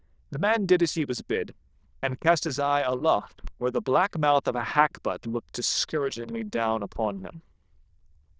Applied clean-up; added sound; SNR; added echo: neural diffusion model UNIVERSE++.